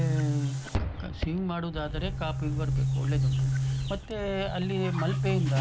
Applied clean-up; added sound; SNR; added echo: none; Boom; -4 dB; none.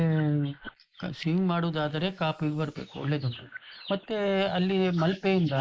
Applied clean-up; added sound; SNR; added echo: neural mask model Resemble Enhance denoiser.